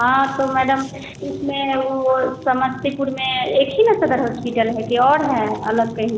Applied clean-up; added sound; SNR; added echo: none; Fire; 17 dB; none.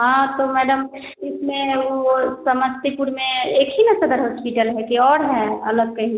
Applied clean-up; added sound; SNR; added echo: none; none; none; none.